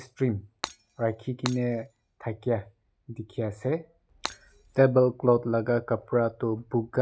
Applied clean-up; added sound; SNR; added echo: none; Shatter; 14 dB; none.